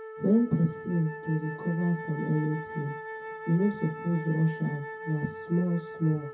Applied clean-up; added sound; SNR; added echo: none; Wind instrument, woodwind instrument; 11 dB; reverberation time 0.3 s.